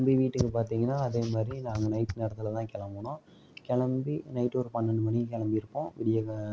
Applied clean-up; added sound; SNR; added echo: none; none; none; none.